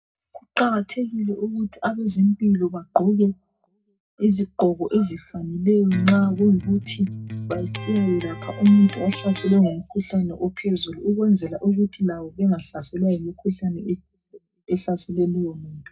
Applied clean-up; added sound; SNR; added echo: none; Electric guitar; 11 dB; reverberation time 0.2 s.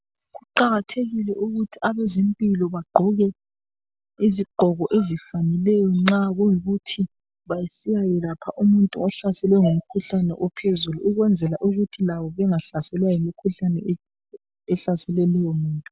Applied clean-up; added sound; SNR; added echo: none; none; none; none.